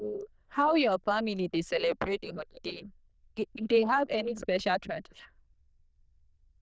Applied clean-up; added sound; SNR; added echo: neural diffusion model UNIVERSE++.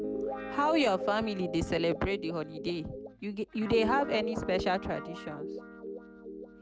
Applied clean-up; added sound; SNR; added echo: none; Guitar; 7 dB; none.